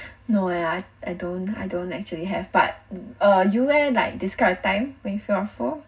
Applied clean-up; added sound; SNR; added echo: none; none; none; reverberation time 0.4 s.